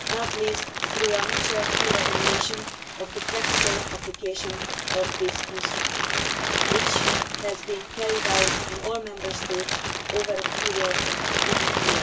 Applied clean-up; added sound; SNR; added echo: none; Crumpling, crinkling; -5 dB; reverberation time 0.2 s.